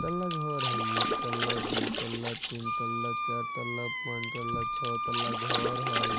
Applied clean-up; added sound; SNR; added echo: none; Water / Splash, splatter + Wind instrument, woodwind instrument; -5 dB; none.